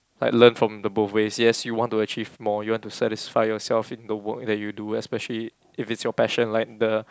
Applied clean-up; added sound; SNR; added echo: none; none; none; none.